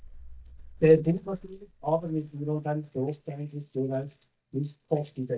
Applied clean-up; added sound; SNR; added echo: neural mask model DeepFilterNet 3.